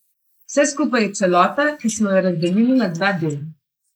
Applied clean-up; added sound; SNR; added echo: neural mask model Resemble Enhance denoiser.